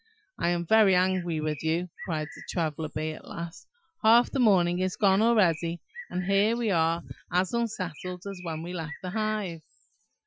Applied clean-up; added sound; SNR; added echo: classical method Wiener filter.